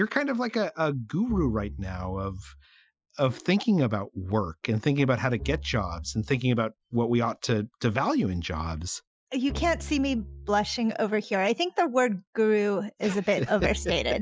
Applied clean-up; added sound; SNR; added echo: classical method Wiener filter.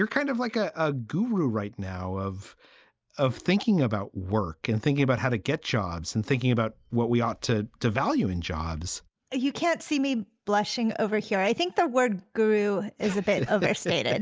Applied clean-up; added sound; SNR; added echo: none; none; none; none.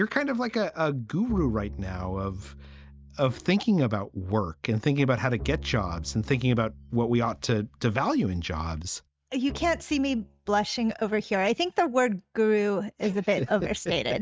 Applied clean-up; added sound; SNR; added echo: neural mask model RNNoise.